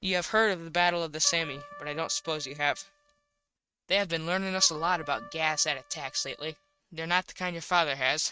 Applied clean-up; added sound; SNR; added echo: neural mask model RNNoise.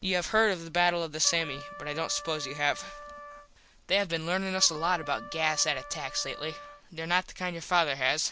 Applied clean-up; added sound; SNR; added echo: none; Trumpet; 15 dB; none.